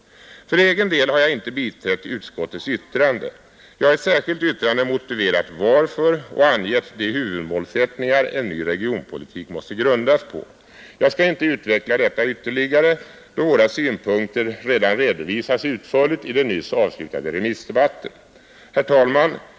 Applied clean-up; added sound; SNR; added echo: none; none; none; none.